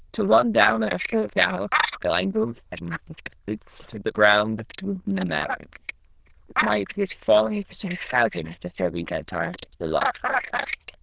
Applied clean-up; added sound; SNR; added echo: neural diffusion model UNIVERSE++.